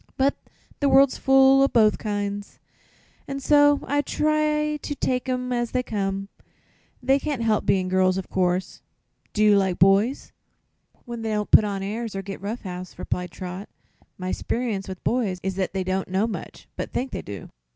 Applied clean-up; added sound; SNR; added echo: none; none; none; none.